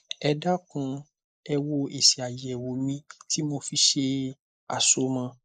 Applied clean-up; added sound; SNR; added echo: neural mask model Resemble Enhance denoiser.